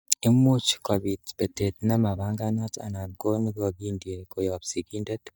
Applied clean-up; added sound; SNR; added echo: neural mask model DeepFilterNet 3.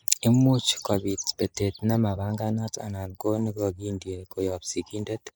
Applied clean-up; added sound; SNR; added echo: neural mask model Resemble Enhance denoiser.